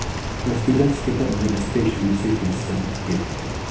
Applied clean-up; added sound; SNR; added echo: none; Rain; 4 dB; reverberation time 0.3 s.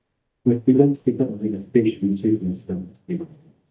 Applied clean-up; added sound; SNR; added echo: neural mask model DeepFilterNet 3.